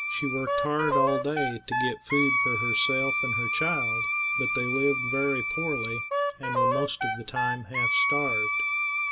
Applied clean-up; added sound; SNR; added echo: none; Wind instrument, woodwind instrument; -4 dB; none.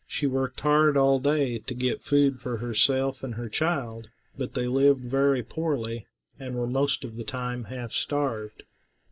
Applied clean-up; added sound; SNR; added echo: neural mask model Resemble Enhance denoiser.